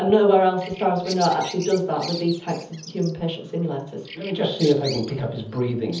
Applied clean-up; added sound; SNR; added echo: none; Bird vocalization, bird call, bird song; 16 dB; reverberation time 0.7 s.